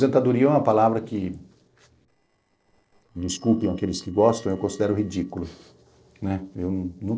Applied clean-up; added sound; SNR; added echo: neural separator model SepFormer DNS4.